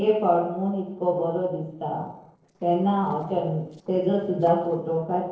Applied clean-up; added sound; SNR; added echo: neural separator model SepFormer DNS4.